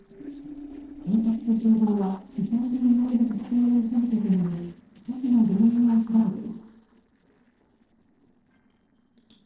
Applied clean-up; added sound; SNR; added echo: neural separator model SepFormer DNS4.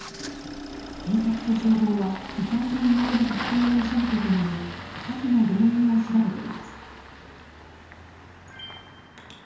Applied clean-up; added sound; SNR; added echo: none; Engine starting; 12 dB; reverberation time 0.9 s.